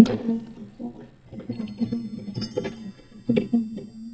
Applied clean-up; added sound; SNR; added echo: neural mask model DeepFilterNet 3.